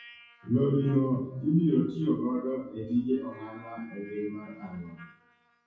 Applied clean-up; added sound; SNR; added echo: classical method WPE with log-MMSE.